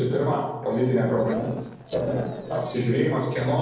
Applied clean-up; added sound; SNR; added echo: neural separator model SepFormer DNS4.